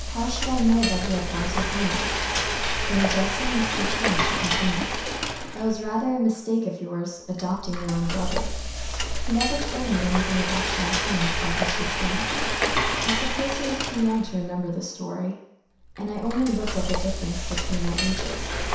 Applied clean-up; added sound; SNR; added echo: none; Frying (food); -1 dB; reverberation time 0.7 s.